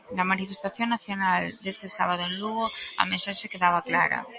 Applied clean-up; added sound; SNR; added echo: none; none; none; none.